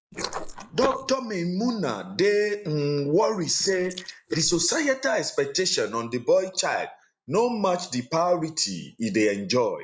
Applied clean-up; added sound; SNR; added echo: neural mask model Resemble Enhance denoiser.